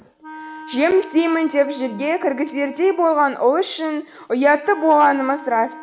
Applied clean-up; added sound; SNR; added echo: none; Wind instrument, woodwind instrument; 19 dB; none.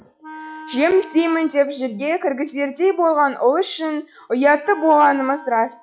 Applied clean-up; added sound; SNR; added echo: classical method log-MMSE.